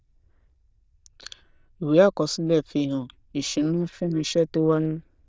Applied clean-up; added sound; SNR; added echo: neural diffusion model UNIVERSE++.